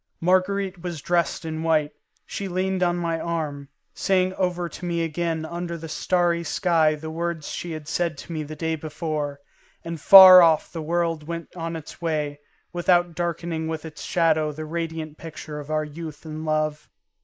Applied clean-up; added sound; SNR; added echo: neural mask model Resemble Enhance denoiser.